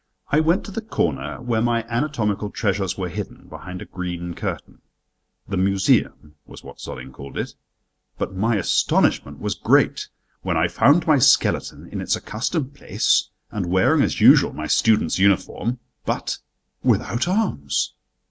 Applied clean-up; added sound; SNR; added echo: none; none; none; none.